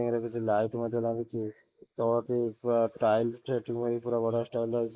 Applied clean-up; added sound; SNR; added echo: neural mask model Resemble Enhance denoiser.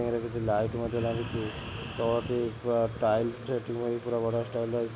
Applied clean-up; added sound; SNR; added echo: none; Breathing; 14 dB; none.